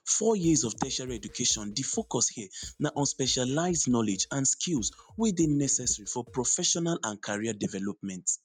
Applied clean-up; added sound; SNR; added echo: neural mask model RNNoise.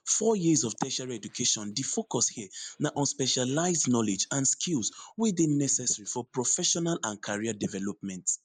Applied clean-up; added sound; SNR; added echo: neural mask model Resemble Enhance denoiser.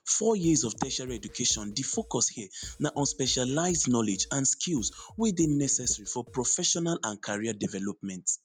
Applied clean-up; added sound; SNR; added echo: none; Drum kit; 20 dB; none.